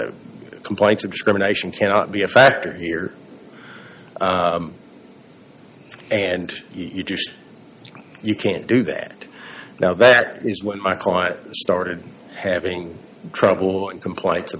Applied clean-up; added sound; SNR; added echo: none; none; none; none.